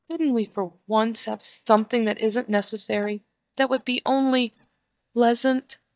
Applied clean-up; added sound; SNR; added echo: neural mask model DeepFilterNet 3.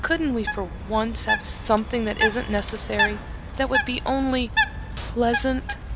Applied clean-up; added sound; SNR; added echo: none; Bird; 3 dB; none.